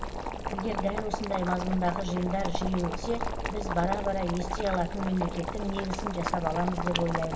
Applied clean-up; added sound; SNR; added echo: none; Boiling; 2 dB; reverberation time 2.1 s.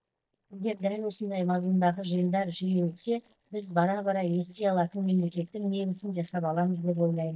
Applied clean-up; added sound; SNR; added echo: neural mask model DeepFilterNet 3.